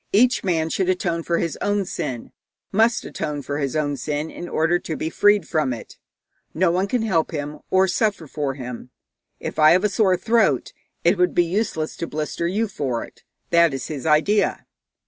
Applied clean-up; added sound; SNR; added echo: none; none; none; none.